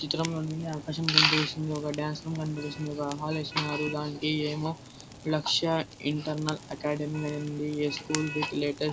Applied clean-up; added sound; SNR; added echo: none; Motor vehicle (road) + Fire; 13 dB; none.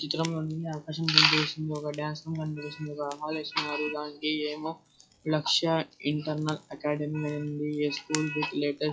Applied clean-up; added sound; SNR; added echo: classical method log-MMSE.